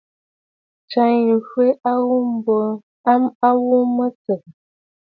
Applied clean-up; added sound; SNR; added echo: none; none; none; none.